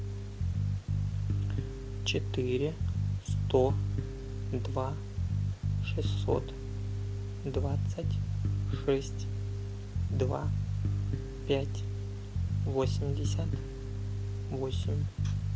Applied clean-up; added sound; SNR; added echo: none; Bass guitar; -5 dB; none.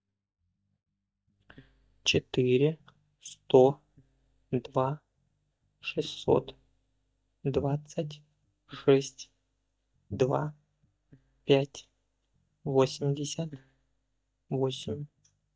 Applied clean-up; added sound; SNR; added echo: neural mask model DeepFilterNet 3.